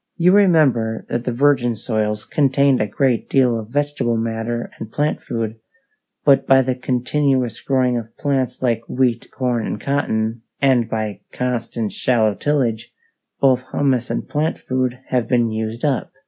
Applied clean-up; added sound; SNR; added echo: none; none; none; none.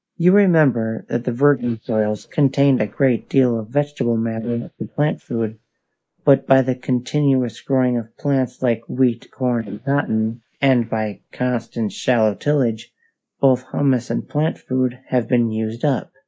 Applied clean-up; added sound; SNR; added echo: neural mask model Resemble Enhance denoiser.